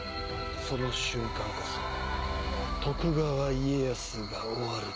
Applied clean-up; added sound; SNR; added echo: none; none; none; none.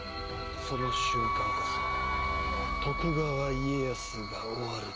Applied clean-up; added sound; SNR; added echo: none; Wind instrument, woodwind instrument; 2 dB; none.